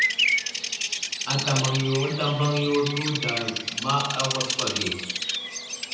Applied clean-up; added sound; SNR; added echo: none; Bird vocalization, bird call, bird song; 1 dB; reverberation time 0.9 s.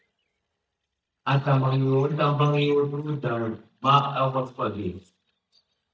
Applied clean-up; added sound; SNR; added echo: neural mask model DeepFilterNet 3.